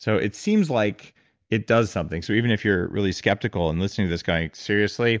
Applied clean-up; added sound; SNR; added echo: none; none; none; none.